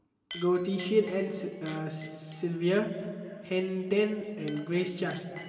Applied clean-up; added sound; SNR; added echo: none; Chink, clink; 18 dB; reverberation time 2.4 s.